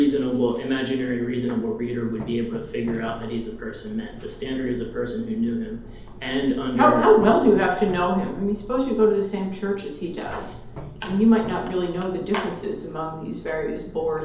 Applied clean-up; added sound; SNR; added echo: none; Knock; 20 dB; reverberation time 2.2 s.